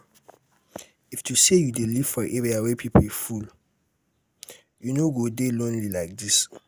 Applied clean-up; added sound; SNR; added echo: none; none; none; none.